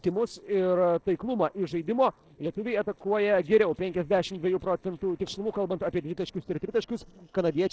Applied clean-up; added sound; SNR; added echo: neural separator model SepFormer DNS4.